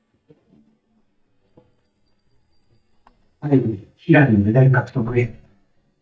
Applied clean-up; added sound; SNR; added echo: neural mask model DeepFilterNet 3.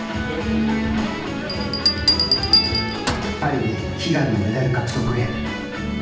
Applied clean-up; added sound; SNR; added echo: none; Bell; 4 dB; reverberation time 0.8 s.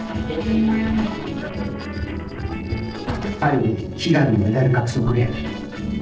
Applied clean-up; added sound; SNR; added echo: neural separator model SepFormer DNS4.